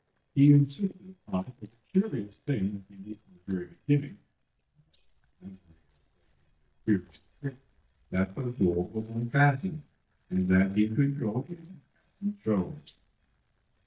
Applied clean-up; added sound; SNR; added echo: neural mask model DeepFilterNet 3.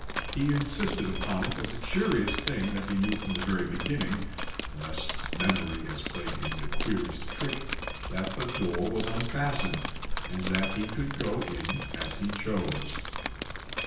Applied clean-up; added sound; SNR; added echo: none; Drip; 1 dB; reverberation time 0.9 s.